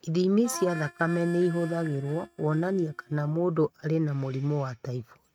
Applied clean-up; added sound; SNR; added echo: neural mask model RNNoise.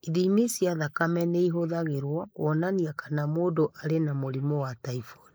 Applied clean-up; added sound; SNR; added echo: neural mask model Resemble Enhance denoiser.